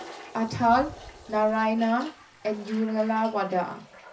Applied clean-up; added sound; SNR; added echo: none; Toilet flush; 19 dB; reverberation time 0.4 s.